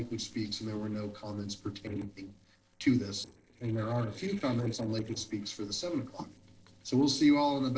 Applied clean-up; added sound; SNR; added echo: neural separator model SepFormer DNS4.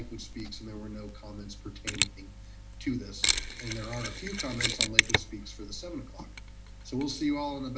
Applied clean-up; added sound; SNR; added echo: none; Mechanisms; -4 dB; reverberation time 0.5 s.